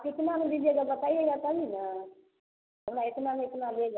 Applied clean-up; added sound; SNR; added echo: none; none; none; none.